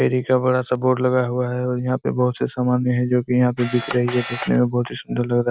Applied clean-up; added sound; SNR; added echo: none; Camera; 11 dB; none.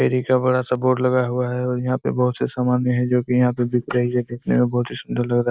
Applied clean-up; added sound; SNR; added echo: neural mask model Resemble Enhance denoiser.